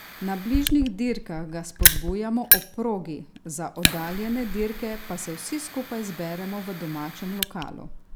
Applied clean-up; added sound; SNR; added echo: none; Run + Fire; -2 dB; none.